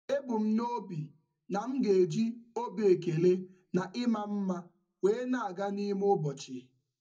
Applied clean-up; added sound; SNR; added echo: none; none; none; reverberation time 0.3 s.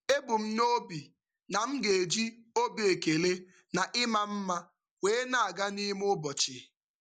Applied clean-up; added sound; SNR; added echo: none; none; none; none.